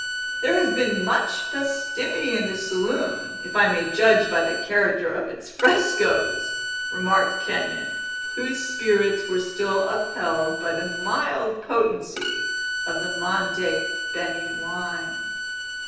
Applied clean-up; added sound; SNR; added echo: none; Bowed string instrument; 5 dB; reverberation time 0.9 s.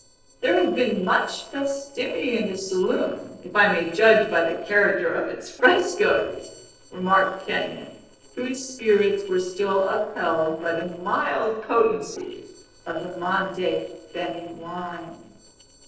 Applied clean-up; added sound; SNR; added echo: neural separator model SepFormer DNS4.